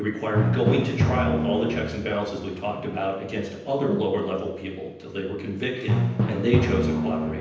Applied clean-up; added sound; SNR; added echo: none; Drum; 1 dB; reverberation time 0.9 s.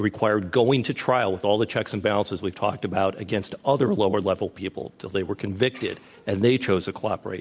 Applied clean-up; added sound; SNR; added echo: none; none; none; none.